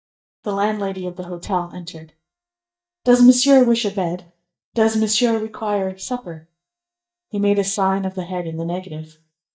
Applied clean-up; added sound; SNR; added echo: neural mask model DeepFilterNet 3.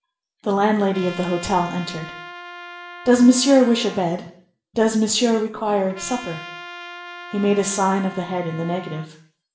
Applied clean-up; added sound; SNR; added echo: none; Trumpet; 16 dB; reverberation time 0.5 s.